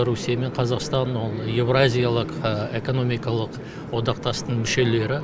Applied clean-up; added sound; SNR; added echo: none; none; none; none.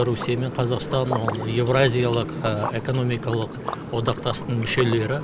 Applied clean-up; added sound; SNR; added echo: none; Liquid; 12 dB; none.